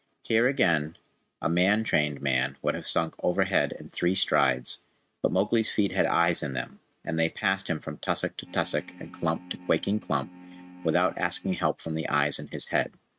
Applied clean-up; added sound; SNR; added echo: neural mask model RNNoise.